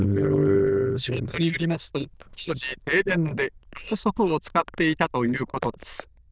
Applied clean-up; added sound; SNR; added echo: neural diffusion model UNIVERSE++.